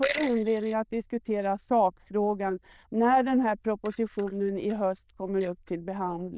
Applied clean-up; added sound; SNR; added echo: neural diffusion model UNIVERSE++.